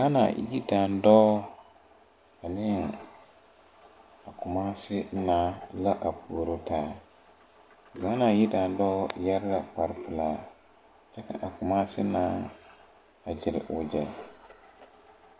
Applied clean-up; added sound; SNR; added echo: none; none; none; none.